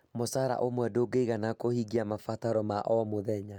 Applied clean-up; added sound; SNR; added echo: none; none; none; none.